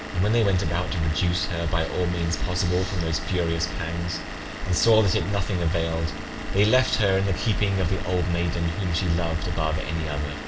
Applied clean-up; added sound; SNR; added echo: none; Engine / Vehicle; 11 dB; reverberation time 1.7 s.